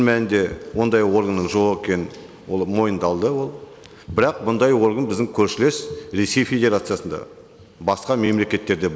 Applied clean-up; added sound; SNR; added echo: none; none; none; none.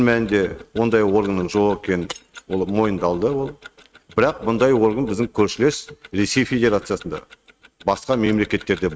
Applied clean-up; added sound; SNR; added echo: neural mask model RNNoise.